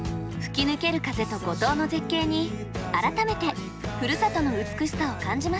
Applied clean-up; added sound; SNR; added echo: none; none; none; none.